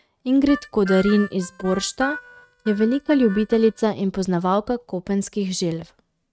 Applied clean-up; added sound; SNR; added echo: neural mask model RNNoise.